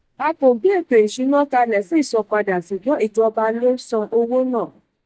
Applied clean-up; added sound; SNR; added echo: neural mask model DeepFilterNet 3.